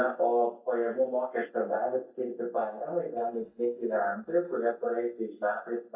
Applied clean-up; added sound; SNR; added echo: neural mask model DeepFilterNet 3.